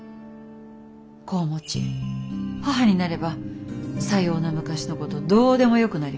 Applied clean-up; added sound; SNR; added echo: none; none; none; none.